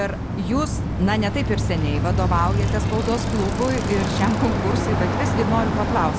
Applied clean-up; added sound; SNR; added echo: none; Bicycle; -2 dB; none.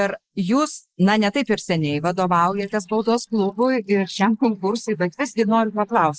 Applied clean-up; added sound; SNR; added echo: neural mask model Resemble Enhance denoiser.